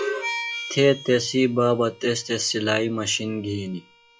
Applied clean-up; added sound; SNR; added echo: classical method log-MMSE.